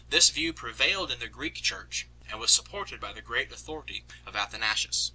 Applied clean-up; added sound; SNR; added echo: none; none; none; none.